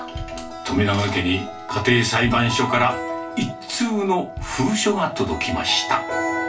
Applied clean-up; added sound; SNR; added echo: none; Bass drum; 19 dB; reverberation time 0.3 s.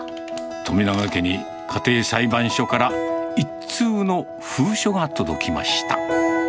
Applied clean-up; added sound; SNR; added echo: none; none; none; none.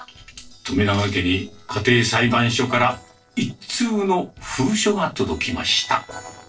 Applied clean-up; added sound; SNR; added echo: neural separator model SepFormer DNS4.